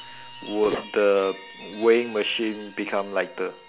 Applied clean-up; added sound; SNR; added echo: none; Chime + Bowed string instrument; 19 dB; none.